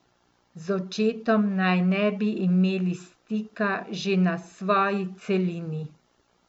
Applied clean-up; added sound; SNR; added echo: none; none; none; none.